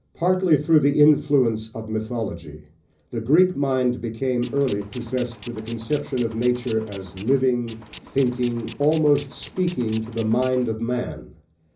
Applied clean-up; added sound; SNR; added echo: none; Tools; 15 dB; reverberation time 0.5 s.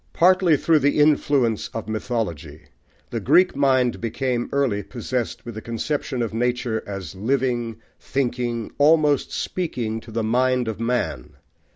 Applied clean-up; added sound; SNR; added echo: none; none; none; none.